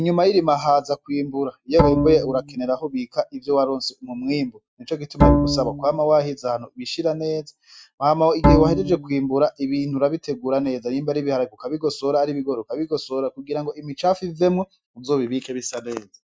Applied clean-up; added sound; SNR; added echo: neural mask model RNNoise.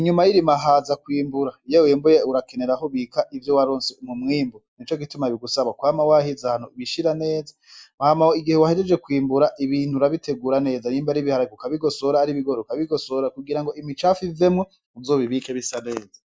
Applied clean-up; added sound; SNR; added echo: none; none; none; none.